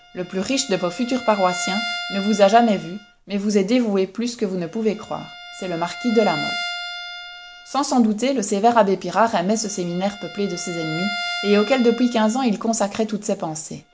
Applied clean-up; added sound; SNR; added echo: none; Bowed string instrument; 12 dB; none.